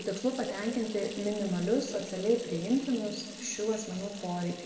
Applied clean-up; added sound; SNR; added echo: none; Sink (filling or washing) / Water tap, faucet; 15 dB; reverberation time 1.9 s.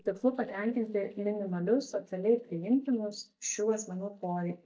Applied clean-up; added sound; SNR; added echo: neural mask model DeepFilterNet 3.